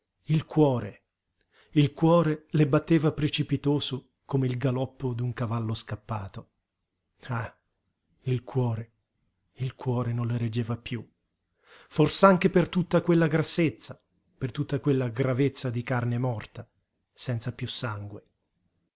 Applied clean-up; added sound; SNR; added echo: none; none; none; none.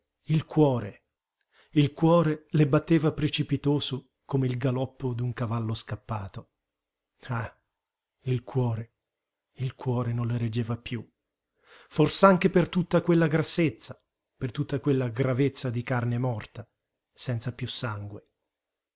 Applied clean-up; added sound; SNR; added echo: neural mask model Resemble Enhance denoiser.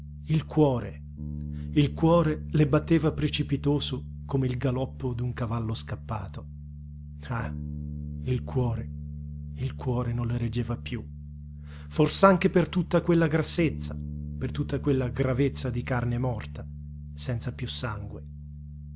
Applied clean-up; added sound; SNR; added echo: none; Bass guitar; 10 dB; none.